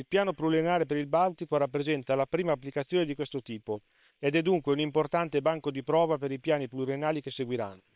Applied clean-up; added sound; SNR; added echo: neural separator model SepFormer WHAM!.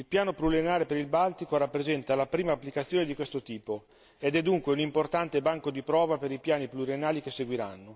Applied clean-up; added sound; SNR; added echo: none; none; none; none.